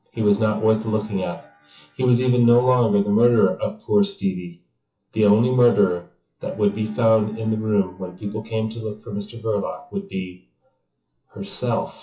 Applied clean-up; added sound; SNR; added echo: classical method WPE with log-MMSE.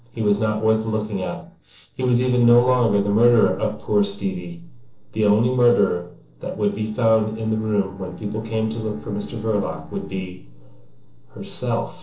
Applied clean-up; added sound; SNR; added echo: neural separator model SepFormer DNS4.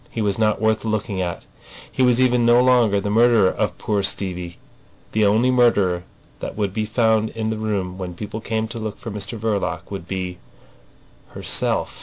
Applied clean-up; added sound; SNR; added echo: none; none; none; none.